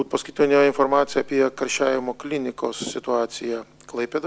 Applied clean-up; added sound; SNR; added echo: none; none; none; none.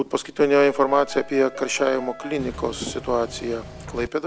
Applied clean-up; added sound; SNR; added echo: none; Engine / Mechanisms + Piano; 14 dB; none.